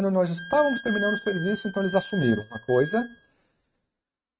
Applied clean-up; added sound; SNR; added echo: neural mask model RNNoise.